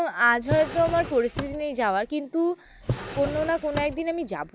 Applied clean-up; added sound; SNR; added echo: none; Drawer open or close; 9 dB; none.